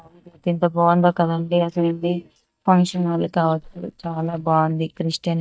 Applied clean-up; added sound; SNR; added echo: neural mask model DeepFilterNet 3.